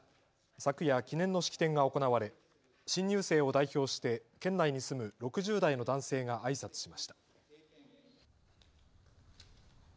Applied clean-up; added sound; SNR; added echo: none; none; none; none.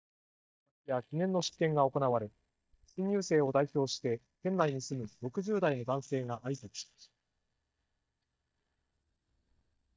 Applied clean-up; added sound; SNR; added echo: neural mask model DeepFilterNet 3.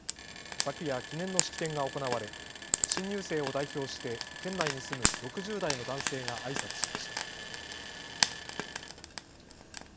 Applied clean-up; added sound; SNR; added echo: none; Frying (food); -2 dB; none.